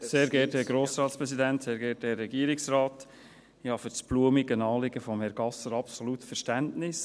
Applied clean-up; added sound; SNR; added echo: none; none; none; none.